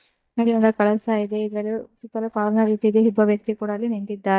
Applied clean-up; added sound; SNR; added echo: neural mask model DeepFilterNet 3.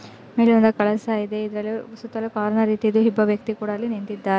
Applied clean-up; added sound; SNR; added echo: none; none; none; none.